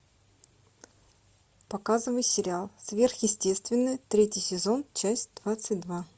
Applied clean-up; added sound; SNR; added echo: none; none; none; none.